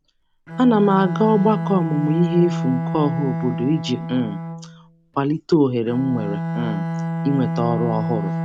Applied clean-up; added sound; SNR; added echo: none; Bowed string instrument; 5 dB; none.